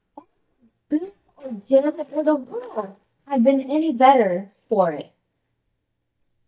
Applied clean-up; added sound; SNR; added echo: neural mask model DeepFilterNet 3.